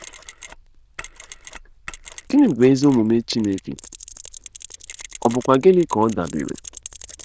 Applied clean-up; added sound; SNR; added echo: neural diffusion model UNIVERSE++.